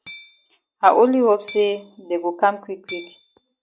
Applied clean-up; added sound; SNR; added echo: neural mask model RNNoise.